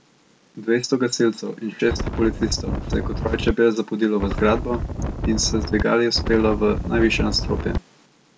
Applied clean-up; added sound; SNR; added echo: none; Wind; 3 dB; none.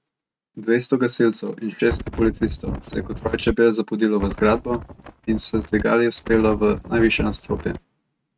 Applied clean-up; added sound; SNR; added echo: neural mask model RNNoise.